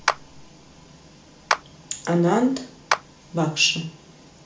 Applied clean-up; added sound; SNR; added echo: none; Clapping; 5 dB; reverberation time 0.4 s.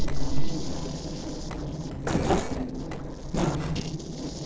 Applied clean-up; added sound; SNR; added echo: neural separator model SepFormer DNS4.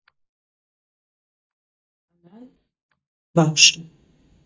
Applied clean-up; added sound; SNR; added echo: neural mask model DeepFilterNet 3.